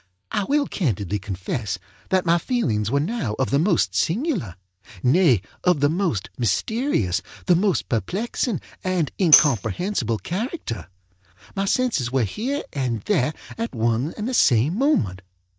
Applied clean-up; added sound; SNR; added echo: neural mask model DeepFilterNet 3.